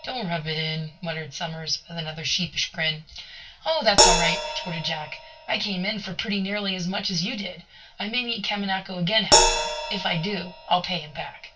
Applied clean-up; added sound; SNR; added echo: none; Crash cymbal; 0 dB; reverberation time 0.2 s.